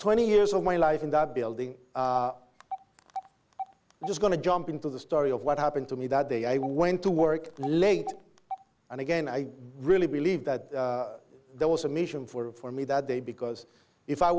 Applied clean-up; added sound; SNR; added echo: none; Telephone; 14 dB; none.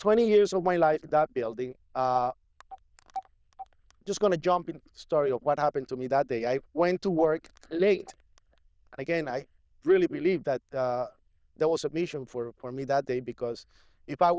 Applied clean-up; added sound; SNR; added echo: neural diffusion model UNIVERSE++.